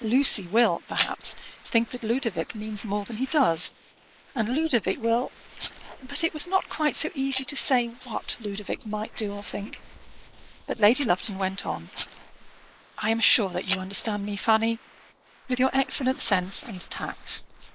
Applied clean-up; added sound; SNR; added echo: neural mask model Resemble Enhance denoiser.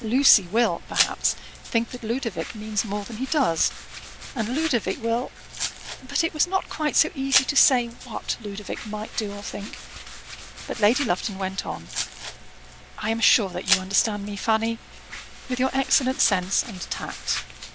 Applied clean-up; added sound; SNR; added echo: none; Domestic sounds, home sounds; 9 dB; none.